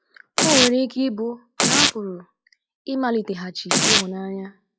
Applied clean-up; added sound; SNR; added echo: classical method log-MMSE.